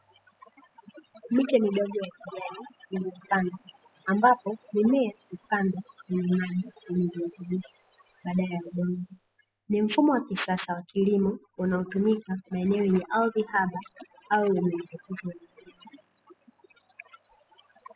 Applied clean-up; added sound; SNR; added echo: classical method spectral subtraction.